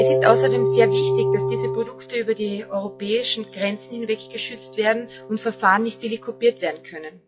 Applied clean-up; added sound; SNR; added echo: classical method log-MMSE.